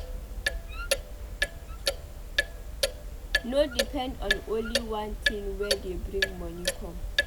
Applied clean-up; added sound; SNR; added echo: none; Clock; -4 dB; none.